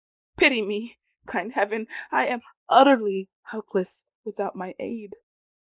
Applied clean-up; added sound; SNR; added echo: neural mask model Resemble Enhance denoiser.